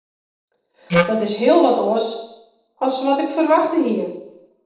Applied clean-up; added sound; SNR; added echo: neural separator model SepFormer DNS4.